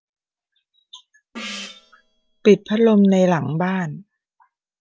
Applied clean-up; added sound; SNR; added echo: none; Gong; 16 dB; none.